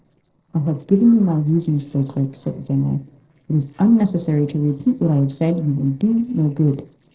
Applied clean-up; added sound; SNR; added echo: neural separator model SepFormer DNS4.